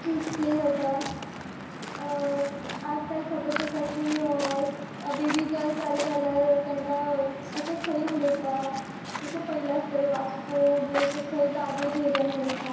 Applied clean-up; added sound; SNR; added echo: none; Waves, surf; 8 dB; reverberation time 1.0 s.